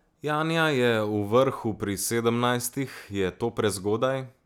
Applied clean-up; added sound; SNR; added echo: none; none; none; none.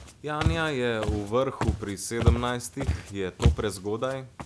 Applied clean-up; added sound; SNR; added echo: none; Walk, footsteps; -2 dB; none.